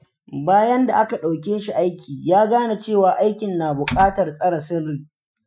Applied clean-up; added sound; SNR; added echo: classical method Wiener filter.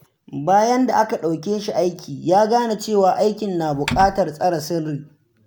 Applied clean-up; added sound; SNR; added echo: none; Typing; 7 dB; none.